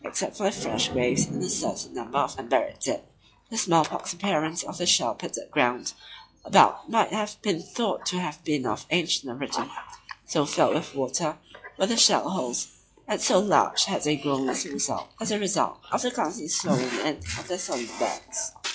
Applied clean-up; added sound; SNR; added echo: classical method log-MMSE.